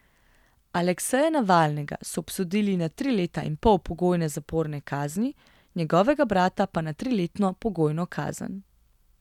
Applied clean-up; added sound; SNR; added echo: none; none; none; none.